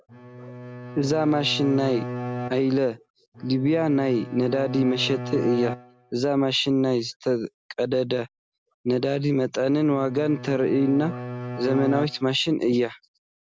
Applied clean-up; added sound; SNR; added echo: none; Bowed string instrument; 10 dB; none.